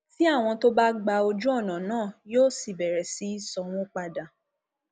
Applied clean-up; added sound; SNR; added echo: none; none; none; none.